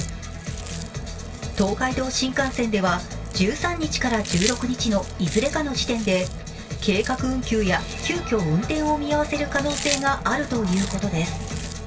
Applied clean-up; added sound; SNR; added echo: none; Chewing, mastication; 14 dB; reverberation time 0.1 s.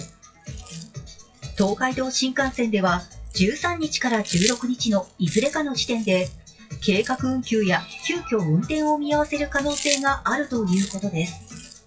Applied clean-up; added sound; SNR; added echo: classical method WPE with log-MMSE.